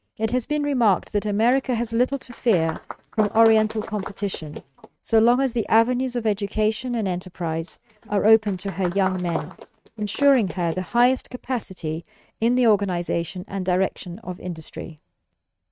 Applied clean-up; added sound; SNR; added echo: neural mask model RNNoise.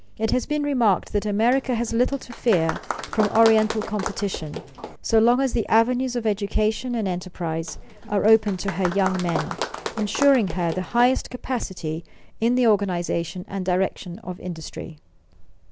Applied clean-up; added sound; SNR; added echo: none; Applause; 10 dB; none.